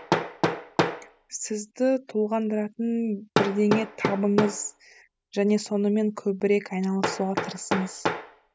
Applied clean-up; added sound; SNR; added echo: none; Hammer; 4 dB; none.